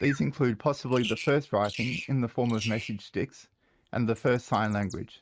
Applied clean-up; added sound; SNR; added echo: neural mask model RNNoise.